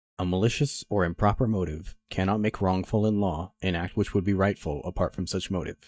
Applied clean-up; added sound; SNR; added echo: neural mask model DeepFilterNet 3.